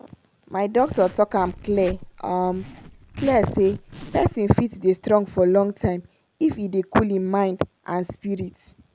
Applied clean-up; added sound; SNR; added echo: none; Zipper (clothing); 16 dB; none.